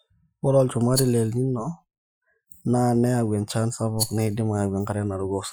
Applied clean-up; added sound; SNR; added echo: classical method Wiener filter.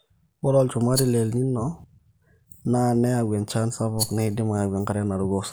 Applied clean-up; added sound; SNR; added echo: none; Rattle; 10 dB; none.